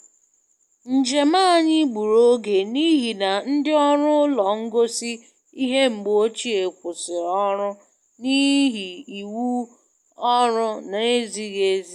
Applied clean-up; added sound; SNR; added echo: none; none; none; none.